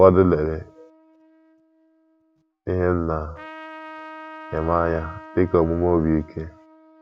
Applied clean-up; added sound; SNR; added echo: none; Trumpet; 20 dB; none.